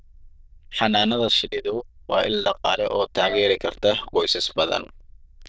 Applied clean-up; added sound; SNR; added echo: neural diffusion model UNIVERSE++.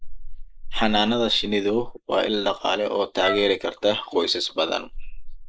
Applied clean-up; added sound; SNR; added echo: neural mask model Resemble Enhance denoiser.